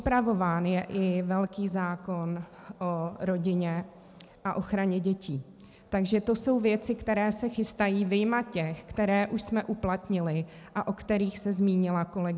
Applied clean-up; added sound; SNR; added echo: none; none; none; none.